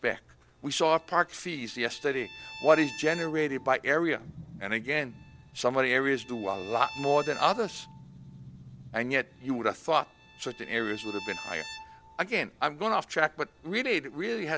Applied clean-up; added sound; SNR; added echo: none; Bowed string instrument; 18 dB; none.